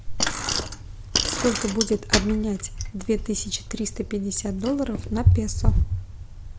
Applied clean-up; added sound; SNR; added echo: none; Bicycle; -1 dB; none.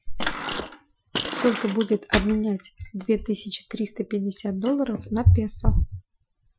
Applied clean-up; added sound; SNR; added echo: classical method Wiener filter.